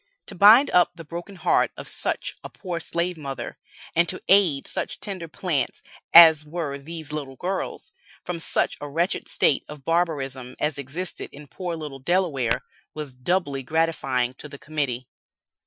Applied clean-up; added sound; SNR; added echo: classical method Wiener filter.